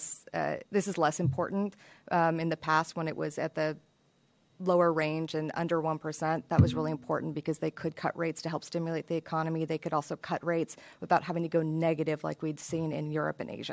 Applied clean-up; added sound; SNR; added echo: none; none; none; none.